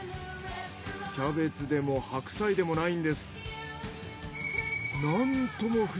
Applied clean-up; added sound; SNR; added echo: none; none; none; none.